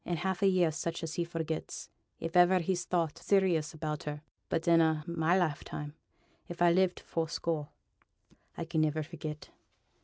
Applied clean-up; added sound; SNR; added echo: none; none; none; none.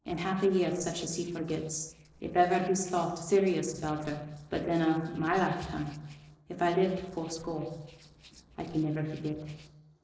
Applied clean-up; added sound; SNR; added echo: neural separator model SepFormer DNS4.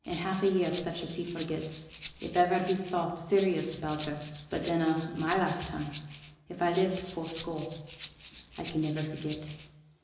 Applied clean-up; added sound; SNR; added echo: none; Rattle (instrument); 10 dB; reverberation time 1.0 s.